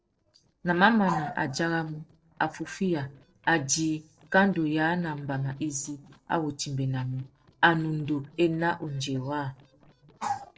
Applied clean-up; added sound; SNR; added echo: neural separator model SepFormer DNS4.